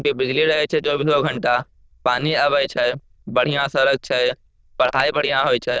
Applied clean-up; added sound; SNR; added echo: neural diffusion model UNIVERSE++.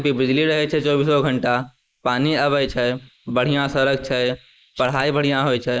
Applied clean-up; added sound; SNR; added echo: neural mask model Resemble Enhance denoiser.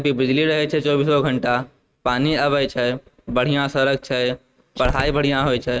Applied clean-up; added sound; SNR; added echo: neural mask model RNNoise.